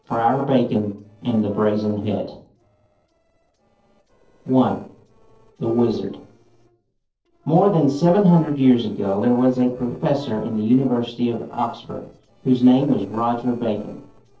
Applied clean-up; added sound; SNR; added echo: neural separator model SepFormer DNS4.